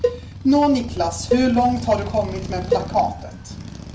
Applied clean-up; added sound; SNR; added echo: none; Cowbell + Motorcycle; 6 dB; none.